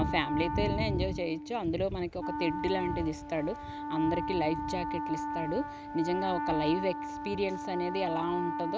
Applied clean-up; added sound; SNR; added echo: none; Wind instrument, woodwind instrument; 4 dB; none.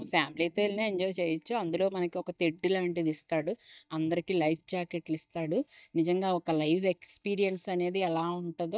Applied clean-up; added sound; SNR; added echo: neural mask model DeepFilterNet 3.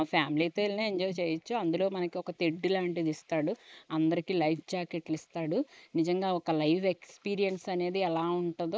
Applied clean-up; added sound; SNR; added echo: neural mask model Resemble Enhance denoiser.